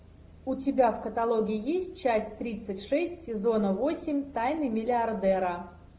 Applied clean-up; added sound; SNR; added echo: none; none; none; none.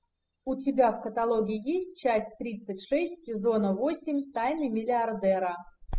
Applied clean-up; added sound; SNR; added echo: classical method spectral subtraction.